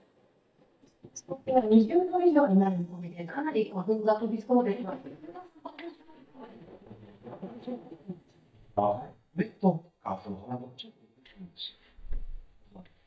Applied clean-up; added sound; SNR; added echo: neural mask model DeepFilterNet 3.